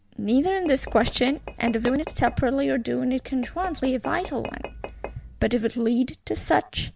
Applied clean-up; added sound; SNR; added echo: none; Tap / Glass; 14 dB; none.